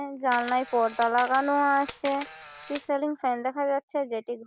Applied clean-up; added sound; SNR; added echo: none; Camera; 12 dB; none.